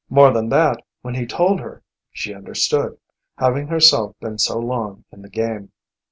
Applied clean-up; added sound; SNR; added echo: none; none; none; none.